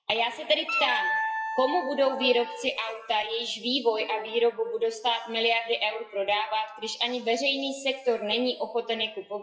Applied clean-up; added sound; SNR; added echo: classical method WPE with log-MMSE.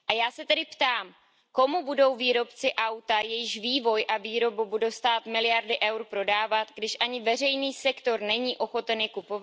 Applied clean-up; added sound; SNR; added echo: none; none; none; none.